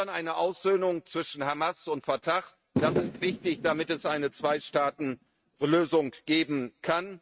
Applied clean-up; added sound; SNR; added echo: neural mask model RNNoise.